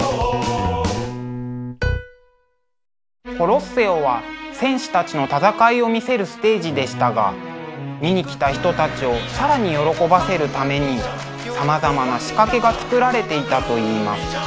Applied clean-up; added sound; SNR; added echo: none; none; none; none.